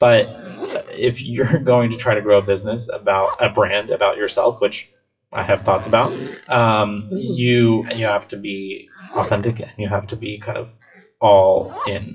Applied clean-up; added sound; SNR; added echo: classical method WPE with log-MMSE.